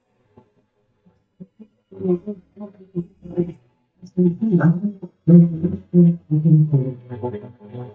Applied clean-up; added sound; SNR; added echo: neural mask model DeepFilterNet 3.